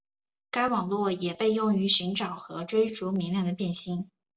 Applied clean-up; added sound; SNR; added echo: none; none; none; none.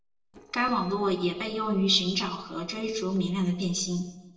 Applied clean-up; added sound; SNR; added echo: neural separator model SepFormer DNS4.